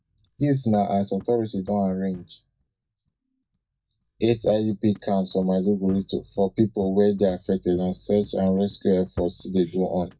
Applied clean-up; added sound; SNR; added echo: neural mask model DeepFilterNet 3.